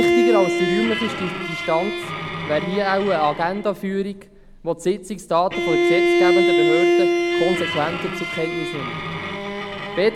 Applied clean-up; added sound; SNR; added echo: none; Bowed string instrument; -2 dB; none.